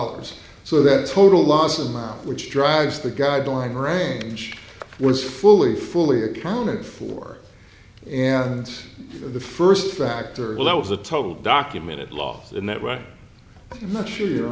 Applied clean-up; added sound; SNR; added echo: none; none; none; none.